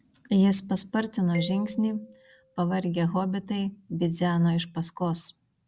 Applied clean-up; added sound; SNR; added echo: none; Marimba, xylophone; 20 dB; none.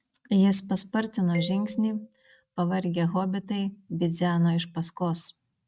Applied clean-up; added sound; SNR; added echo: neural mask model RNNoise.